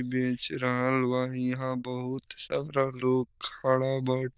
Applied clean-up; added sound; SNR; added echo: neural diffusion model UNIVERSE++.